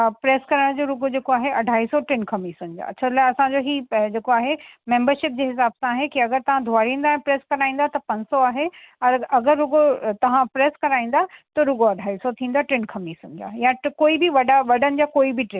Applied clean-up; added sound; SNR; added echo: none; none; none; none.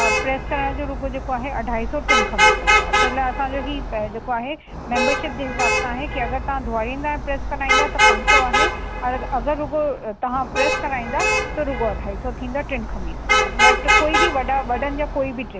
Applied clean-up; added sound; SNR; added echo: none; Traffic noise, roadway noise / Vehicle horn, car horn, honking; -4 dB; none.